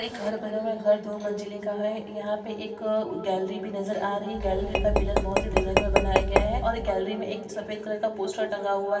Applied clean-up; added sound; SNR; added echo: none; Tap / Glass; -3 dB; reverberation time 2.6 s.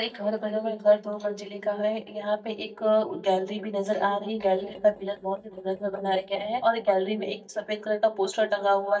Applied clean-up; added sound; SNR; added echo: neural mask model DeepFilterNet 3.